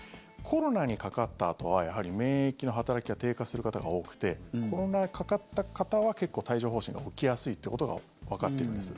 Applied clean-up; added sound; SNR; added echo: none; none; none; none.